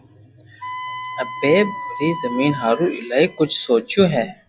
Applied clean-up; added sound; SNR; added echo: classical method log-MMSE.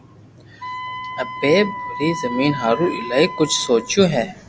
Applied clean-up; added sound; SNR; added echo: none; Wind instrument, woodwind instrument; 10 dB; none.